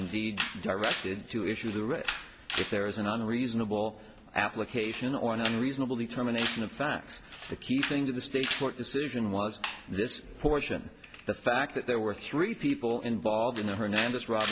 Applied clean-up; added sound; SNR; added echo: none; Camera; 7 dB; none.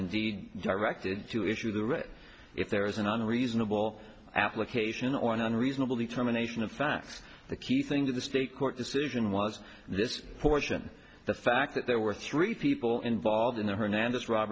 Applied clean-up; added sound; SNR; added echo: none; none; none; none.